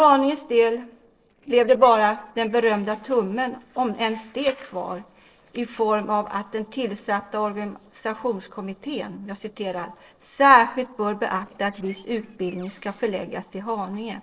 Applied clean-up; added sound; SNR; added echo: neural separator model SepFormer DNS4.